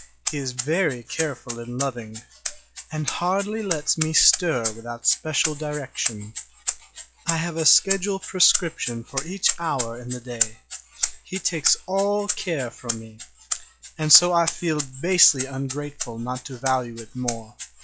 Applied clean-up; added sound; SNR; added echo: classical method log-MMSE.